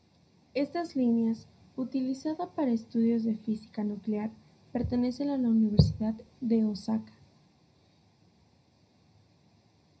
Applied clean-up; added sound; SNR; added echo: none; none; none; reverberation time 0.4 s.